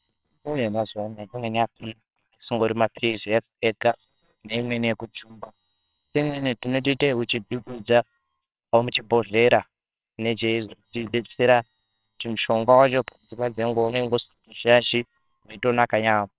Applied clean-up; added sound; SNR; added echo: neural separator model SepFormer WHAMR!.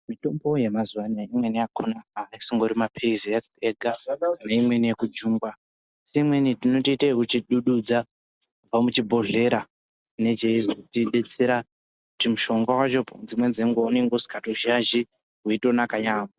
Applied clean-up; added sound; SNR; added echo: none; none; none; none.